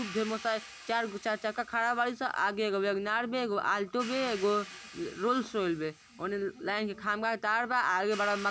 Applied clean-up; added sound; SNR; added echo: none; Hi-hat; 18 dB; none.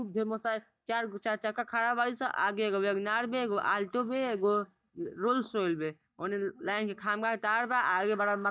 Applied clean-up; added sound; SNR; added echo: neural mask model DeepFilterNet 3.